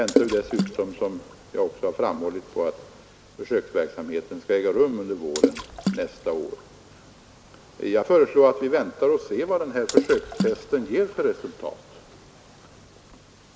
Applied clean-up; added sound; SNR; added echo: none; Water / Splash, splatter; 5 dB; none.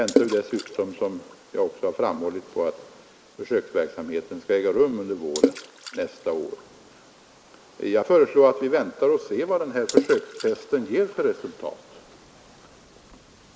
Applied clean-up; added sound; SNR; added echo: neural mask model Resemble Enhance denoiser.